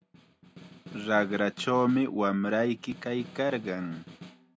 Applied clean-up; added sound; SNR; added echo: none; Snare drum; 19 dB; none.